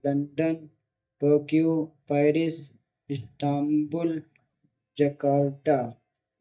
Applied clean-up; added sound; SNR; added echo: neural mask model DeepFilterNet 3.